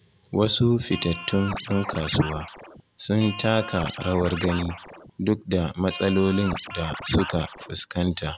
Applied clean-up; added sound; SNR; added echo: none; Scratching (performance technique); 11 dB; none.